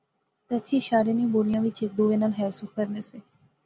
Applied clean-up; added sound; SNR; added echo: none; none; none; none.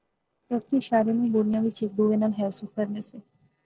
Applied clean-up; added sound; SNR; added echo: neural separator model SepFormer DNS4.